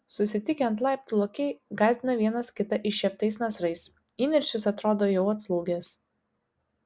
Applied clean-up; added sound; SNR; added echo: none; none; none; none.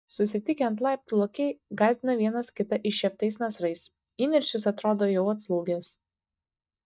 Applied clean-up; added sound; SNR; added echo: neural mask model DeepFilterNet 3.